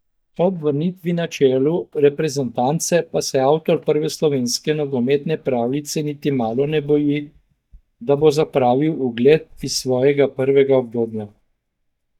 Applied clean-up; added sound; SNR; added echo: neural mask model DeepFilterNet 3.